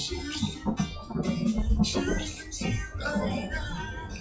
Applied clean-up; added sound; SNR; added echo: classical method WPE with log-MMSE.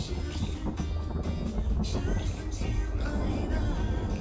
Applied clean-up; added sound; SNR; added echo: none; Thunder; -5 dB; reverberation time 0.4 s.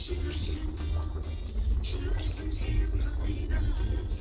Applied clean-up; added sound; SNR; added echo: neural separator model SepFormer DNS4.